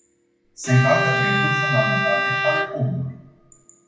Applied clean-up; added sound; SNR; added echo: none; Bowed string instrument; 0 dB; reverberation time 0.9 s.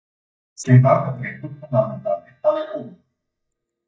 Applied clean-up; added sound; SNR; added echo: neural mask model DeepFilterNet 3.